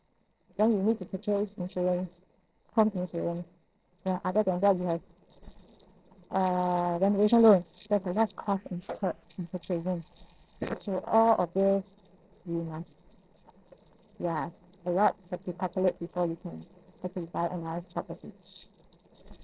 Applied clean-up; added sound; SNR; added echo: neural separator model SepFormer DNS4.